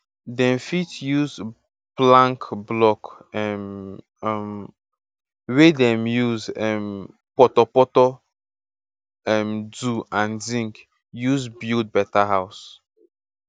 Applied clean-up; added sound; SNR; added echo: none; none; none; none.